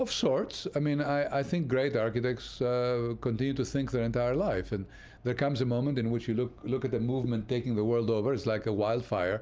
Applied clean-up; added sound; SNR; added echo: none; none; none; none.